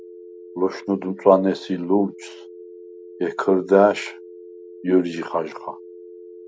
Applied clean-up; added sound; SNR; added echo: none; Telephone; 18 dB; none.